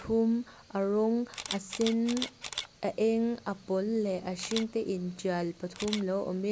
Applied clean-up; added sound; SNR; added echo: none; Camera; 14 dB; none.